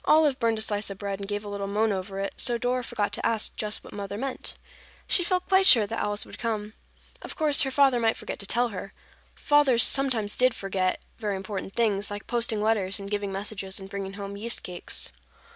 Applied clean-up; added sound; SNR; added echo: none; none; none; none.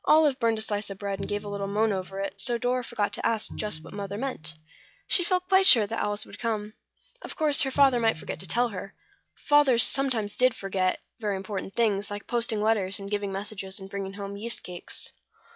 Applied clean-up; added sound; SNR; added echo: classical method log-MMSE.